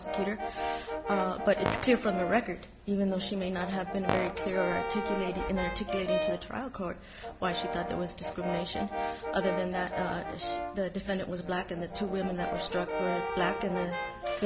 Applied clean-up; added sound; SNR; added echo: none; Fart + Brass instrument; 3 dB; none.